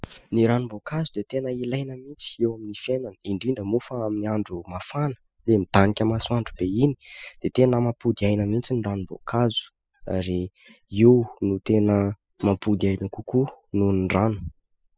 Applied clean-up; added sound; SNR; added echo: classical method spectral subtraction.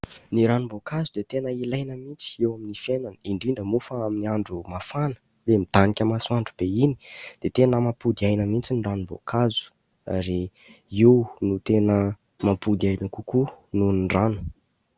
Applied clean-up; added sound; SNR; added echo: none; none; none; none.